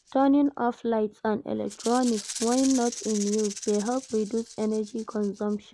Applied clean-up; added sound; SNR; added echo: none; Rattle (instrument); 14 dB; none.